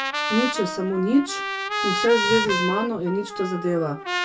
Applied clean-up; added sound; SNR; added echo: none; Trumpet; 3 dB; reverberation time 0.1 s.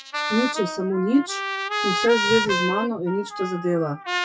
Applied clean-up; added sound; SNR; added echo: classical method WPE with log-MMSE.